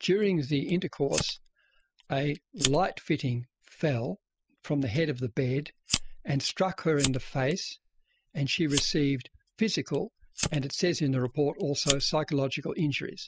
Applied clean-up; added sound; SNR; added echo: classical method spectral subtraction.